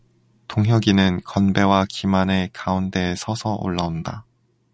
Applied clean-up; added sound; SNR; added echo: none; none; none; none.